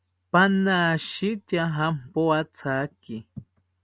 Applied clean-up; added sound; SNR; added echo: none; none; none; none.